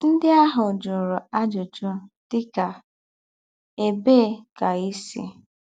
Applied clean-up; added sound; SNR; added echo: none; none; none; none.